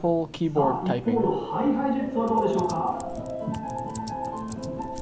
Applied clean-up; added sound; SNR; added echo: none; Typing; 4 dB; reverberation time 0.9 s.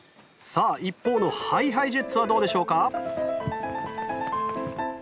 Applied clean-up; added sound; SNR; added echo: none; none; none; none.